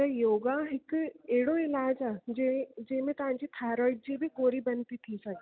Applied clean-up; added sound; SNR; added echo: none; none; none; none.